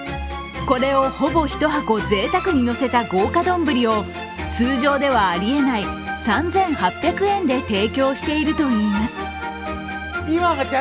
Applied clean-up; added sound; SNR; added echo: none; none; none; none.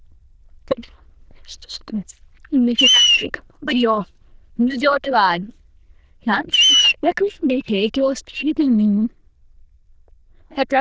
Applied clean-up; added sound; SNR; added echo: neural diffusion model UNIVERSE++.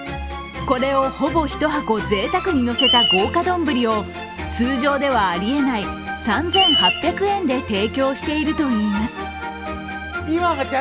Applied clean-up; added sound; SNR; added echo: none; Screech; 5 dB; none.